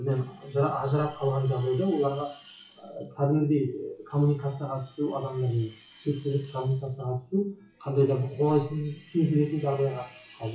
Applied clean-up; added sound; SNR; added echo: classical method WPE with log-MMSE.